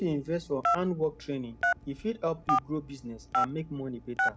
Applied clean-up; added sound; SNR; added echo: none; Telephone; 0 dB; none.